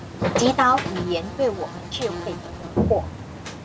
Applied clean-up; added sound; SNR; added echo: none; Buzz; 3 dB; none.